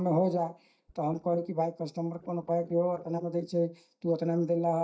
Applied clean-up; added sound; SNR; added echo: neural mask model DeepFilterNet 3.